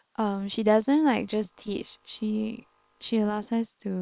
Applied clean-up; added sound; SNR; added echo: neural separator model SepFormer WHAM!.